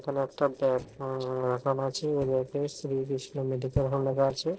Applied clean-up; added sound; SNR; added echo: neural separator model SepFormer DNS4.